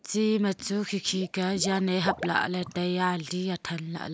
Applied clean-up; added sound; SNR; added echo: neural mask model DeepFilterNet 3.